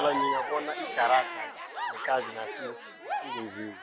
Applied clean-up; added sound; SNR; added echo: none; Crowd / Cheering; 3 dB; none.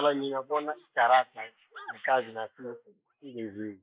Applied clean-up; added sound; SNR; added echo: neural mask model Resemble Enhance denoiser.